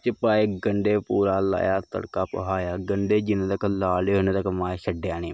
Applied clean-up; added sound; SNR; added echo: none; none; none; none.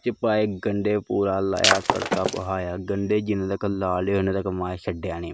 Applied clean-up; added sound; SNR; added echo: none; Shatter; -1 dB; none.